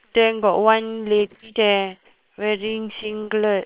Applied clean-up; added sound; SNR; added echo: neural separator model SepFormer WHAM!.